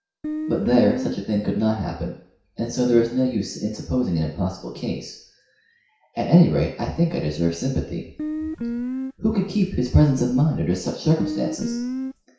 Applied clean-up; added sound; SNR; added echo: none; Guitar; 5 dB; reverberation time 0.6 s.